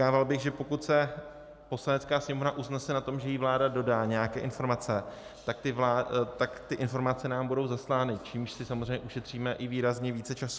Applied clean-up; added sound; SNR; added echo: none; none; none; none.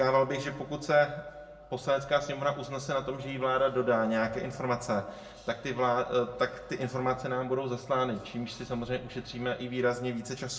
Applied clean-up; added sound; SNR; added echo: none; none; none; reverberation time 0.3 s.